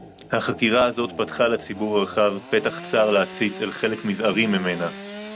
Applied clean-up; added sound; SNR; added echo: none; Sawing / Engine; 15 dB; none.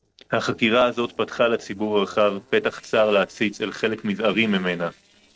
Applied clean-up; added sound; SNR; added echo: neural separator model SepFormer DNS4.